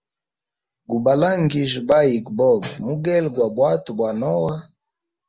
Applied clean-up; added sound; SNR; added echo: none; none; none; none.